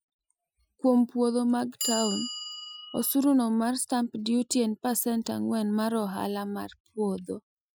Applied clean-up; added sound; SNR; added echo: classical method Wiener filter.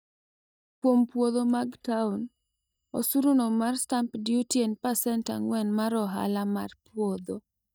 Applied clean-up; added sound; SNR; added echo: neural mask model DeepFilterNet 3.